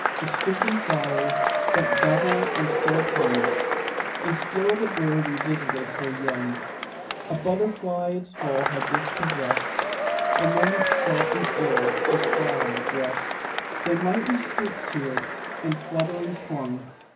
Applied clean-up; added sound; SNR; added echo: none; Applause / Crowd / Cheering; -2 dB; reverberation time 0.4 s.